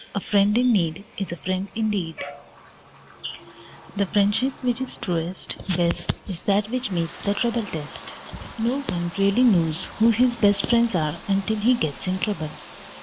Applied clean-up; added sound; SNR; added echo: none; Bathtub (filling or washing); 16 dB; none.